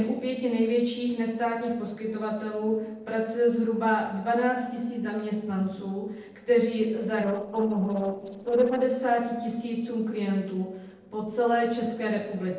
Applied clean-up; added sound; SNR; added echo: neural separator model SepFormer DNS4.